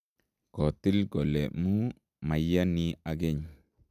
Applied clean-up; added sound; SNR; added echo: none; none; none; none.